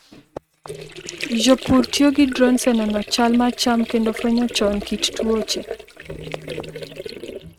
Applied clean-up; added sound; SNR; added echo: neural mask model RNNoise.